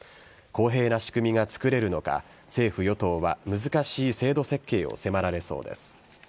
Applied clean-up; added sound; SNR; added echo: none; none; none; none.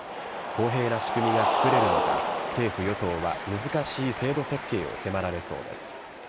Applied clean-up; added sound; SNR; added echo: none; Cheering; 0 dB; none.